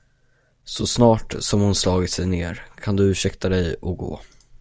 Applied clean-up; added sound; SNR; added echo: none; none; none; none.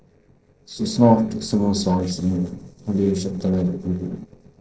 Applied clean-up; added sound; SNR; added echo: neural separator model SepFormer DNS4.